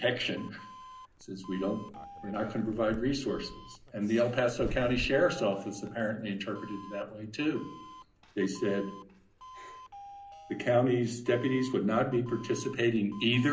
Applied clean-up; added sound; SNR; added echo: none; Doorbell; 16 dB; reverberation time 0.5 s.